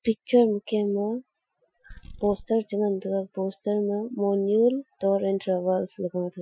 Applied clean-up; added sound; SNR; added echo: classical method Wiener filter.